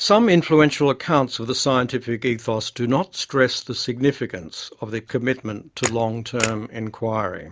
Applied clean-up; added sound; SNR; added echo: none; Camera; 11 dB; none.